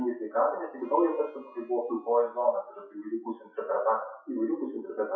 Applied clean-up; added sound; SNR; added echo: classical method WPE with log-MMSE.